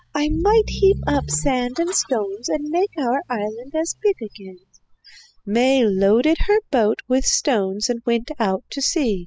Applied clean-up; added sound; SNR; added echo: classical method spectral subtraction.